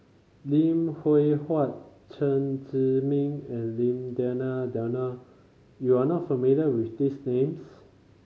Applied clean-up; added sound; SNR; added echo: none; none; none; none.